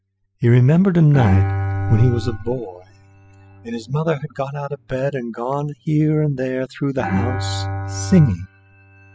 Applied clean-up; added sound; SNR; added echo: classical method spectral subtraction.